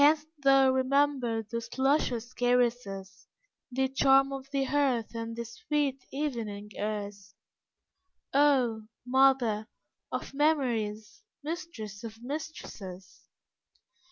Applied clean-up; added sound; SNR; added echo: none; none; none; none.